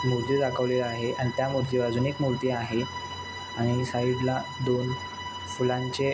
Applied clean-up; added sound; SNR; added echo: none; Bowed string instrument; 11 dB; none.